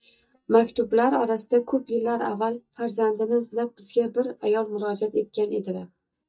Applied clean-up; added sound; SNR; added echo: neural mask model DeepFilterNet 3.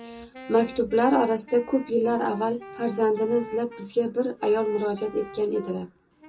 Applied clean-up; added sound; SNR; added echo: none; Wind instrument, woodwind instrument; 17 dB; reverberation time 0.2 s.